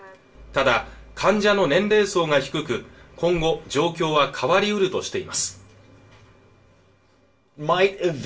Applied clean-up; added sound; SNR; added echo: none; none; none; reverberation time 0.2 s.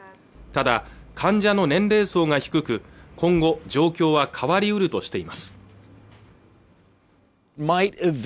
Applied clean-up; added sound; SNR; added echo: none; none; none; none.